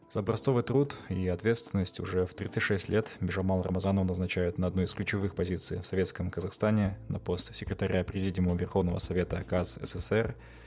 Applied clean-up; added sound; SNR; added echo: none; none; none; none.